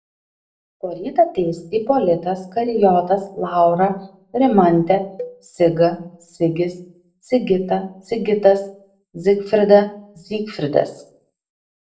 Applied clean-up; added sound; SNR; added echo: neural separator model SepFormer DNS4.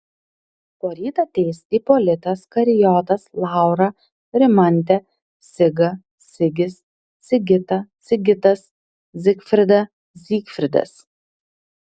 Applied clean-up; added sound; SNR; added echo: none; none; none; none.